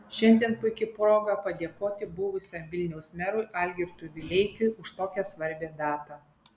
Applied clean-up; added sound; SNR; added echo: none; none; none; none.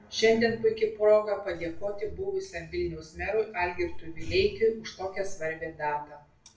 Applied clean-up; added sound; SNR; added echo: none; none; none; reverberation time 0.3 s.